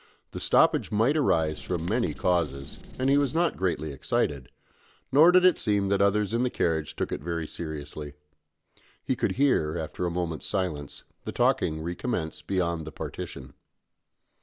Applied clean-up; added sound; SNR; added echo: none; Writing; 14 dB; none.